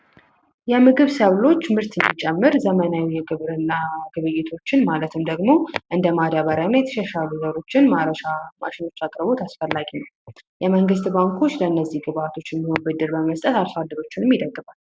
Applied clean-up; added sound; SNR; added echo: none; none; none; none.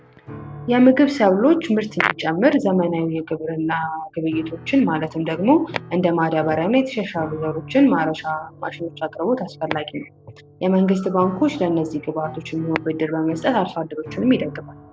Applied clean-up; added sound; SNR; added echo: none; Piano; 19 dB; none.